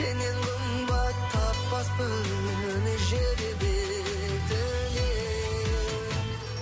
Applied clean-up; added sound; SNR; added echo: none; none; none; none.